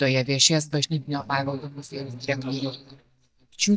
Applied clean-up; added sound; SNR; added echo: neural mask model DeepFilterNet 3.